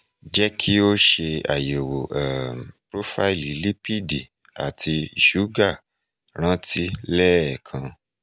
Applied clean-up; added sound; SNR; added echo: none; none; none; none.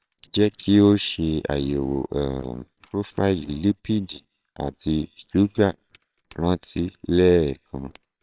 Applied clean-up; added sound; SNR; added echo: neural separator model SepFormer WHAMR!.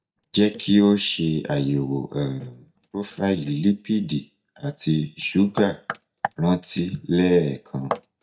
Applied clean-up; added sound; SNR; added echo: neural mask model DeepFilterNet 3.